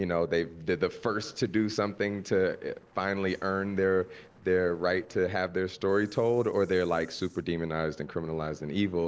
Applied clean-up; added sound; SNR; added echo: neural separator model SepFormer DNS4.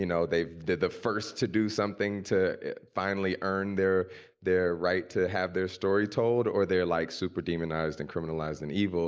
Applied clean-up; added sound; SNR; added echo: none; none; none; none.